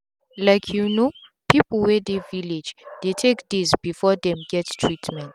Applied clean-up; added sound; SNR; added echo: none; Bird; 20 dB; none.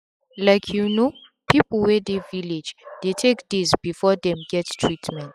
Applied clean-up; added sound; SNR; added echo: classical method log-MMSE.